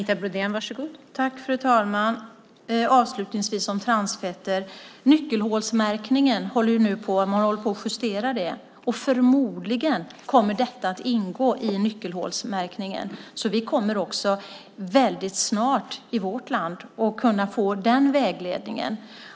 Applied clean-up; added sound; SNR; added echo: none; none; none; none.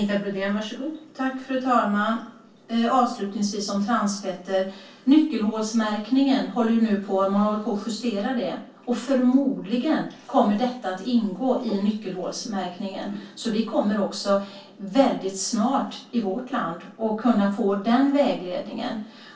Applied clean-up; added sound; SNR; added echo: none; none; none; reverberation time 0.3 s.